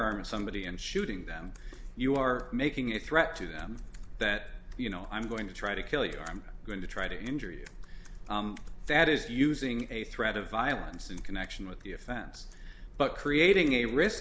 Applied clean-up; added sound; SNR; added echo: none; none; none; none.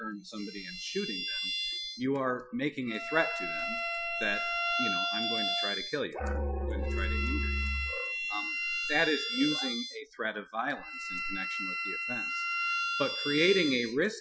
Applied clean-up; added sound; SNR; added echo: classical method Wiener filter.